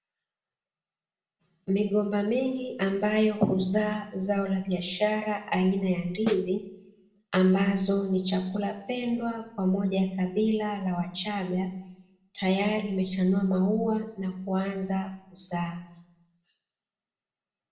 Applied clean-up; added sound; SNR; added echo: none; Snare drum; 5 dB; reverberation time 0.6 s.